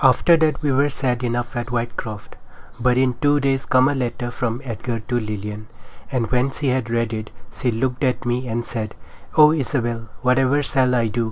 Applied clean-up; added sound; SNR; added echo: none; none; none; none.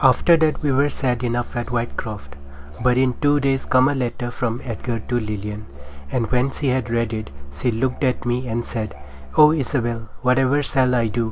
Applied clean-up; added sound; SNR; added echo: none; Musical instrument; 18 dB; none.